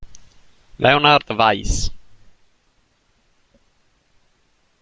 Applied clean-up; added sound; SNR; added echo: none; none; none; none.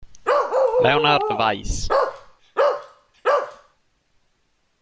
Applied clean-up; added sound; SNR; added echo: none; Bark; -5 dB; none.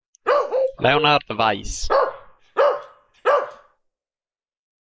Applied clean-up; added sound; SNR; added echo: neural mask model Resemble Enhance denoiser.